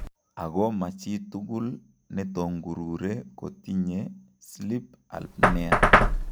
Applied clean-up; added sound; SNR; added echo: none; Knock; -3 dB; none.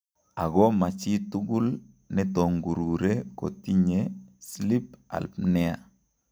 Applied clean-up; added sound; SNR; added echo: none; none; none; none.